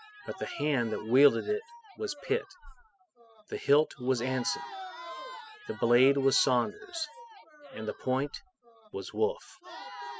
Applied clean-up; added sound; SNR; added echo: classical method spectral subtraction.